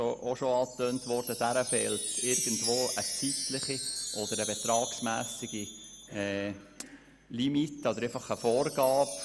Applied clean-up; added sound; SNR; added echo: none; Wind chime; 5 dB; none.